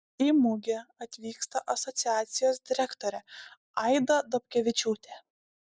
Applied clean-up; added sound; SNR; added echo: none; none; none; none.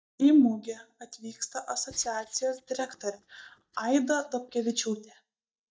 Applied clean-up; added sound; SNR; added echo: neural mask model DeepFilterNet 3.